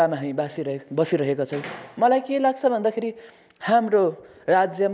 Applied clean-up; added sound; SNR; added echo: none; none; none; none.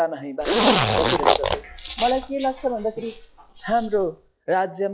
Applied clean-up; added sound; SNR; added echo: classical method log-MMSE.